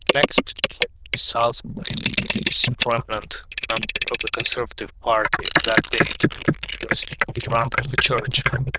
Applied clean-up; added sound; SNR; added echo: neural diffusion model UNIVERSE++.